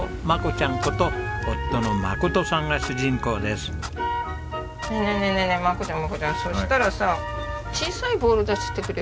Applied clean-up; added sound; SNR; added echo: none; Clock; 10 dB; none.